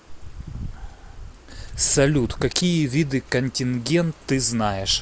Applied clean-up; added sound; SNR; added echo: none; none; none; none.